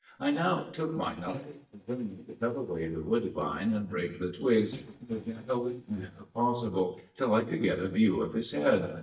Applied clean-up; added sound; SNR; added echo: neural mask model DeepFilterNet 3.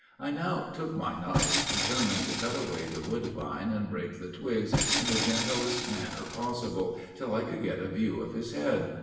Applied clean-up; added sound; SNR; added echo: none; Tools; 0 dB; reverberation time 1.0 s.